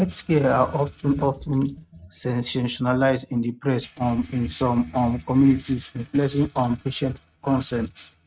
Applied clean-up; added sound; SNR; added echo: neural mask model RNNoise.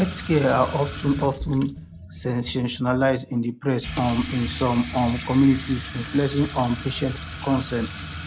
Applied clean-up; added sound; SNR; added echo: none; Sink (filling or washing) / Water tap, faucet; 11 dB; none.